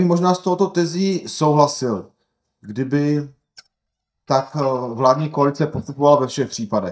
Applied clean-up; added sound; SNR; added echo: neural mask model DeepFilterNet 3.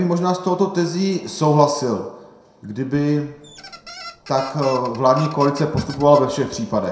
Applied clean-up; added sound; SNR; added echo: none; Squeak; 19 dB; reverberation time 0.5 s.